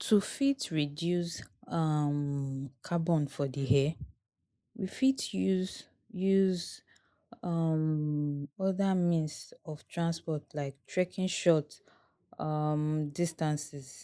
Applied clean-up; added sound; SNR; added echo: neural mask model Resemble Enhance denoiser.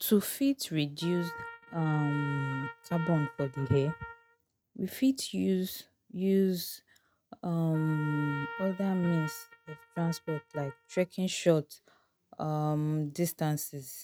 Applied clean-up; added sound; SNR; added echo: neural mask model RNNoise.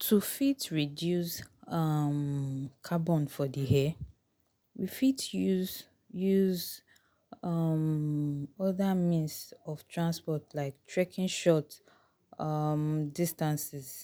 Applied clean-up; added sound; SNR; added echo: none; none; none; none.